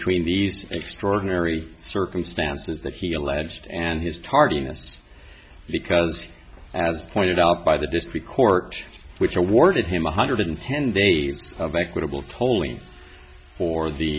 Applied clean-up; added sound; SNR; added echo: none; none; none; none.